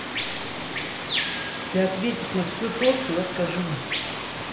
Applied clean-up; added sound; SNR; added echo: none; Water; 1 dB; reverberation time 1.4 s.